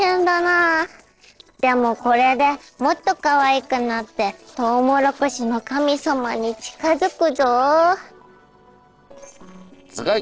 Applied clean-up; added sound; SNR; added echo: neural separator model SepFormer DNS4.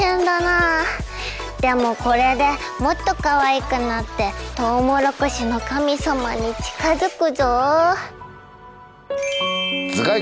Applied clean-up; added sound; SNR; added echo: none; none; none; none.